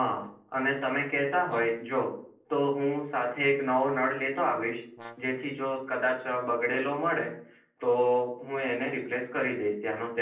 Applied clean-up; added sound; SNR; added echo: neural separator model SepFormer DNS4.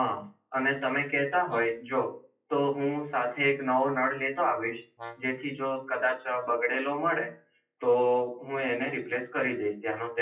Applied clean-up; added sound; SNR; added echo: classical method WPE with log-MMSE.